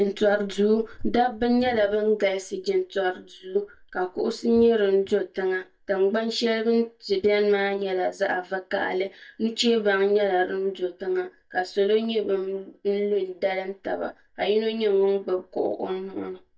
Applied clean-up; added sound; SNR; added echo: neural mask model DeepFilterNet 3.